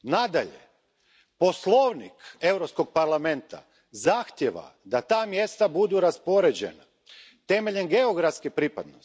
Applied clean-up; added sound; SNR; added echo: none; none; none; none.